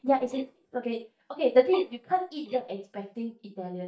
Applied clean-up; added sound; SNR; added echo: neural mask model DeepFilterNet 3.